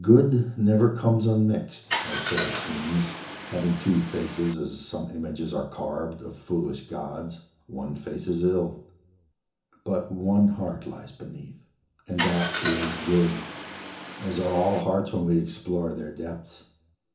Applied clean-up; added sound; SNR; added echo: none; Car; 6 dB; reverberation time 0.7 s.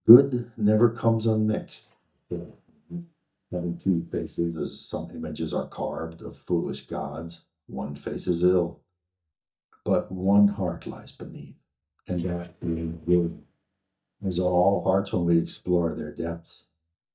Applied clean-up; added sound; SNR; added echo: neural mask model DeepFilterNet 3.